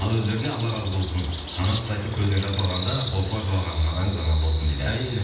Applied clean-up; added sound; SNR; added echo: none; Bird vocalization, bird call, bird song; 2 dB; reverberation time 0.8 s.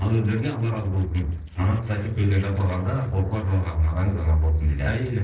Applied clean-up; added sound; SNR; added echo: neural separator model SepFormer DNS4.